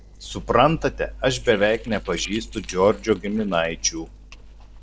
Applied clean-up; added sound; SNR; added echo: neural separator model SepFormer DNS4.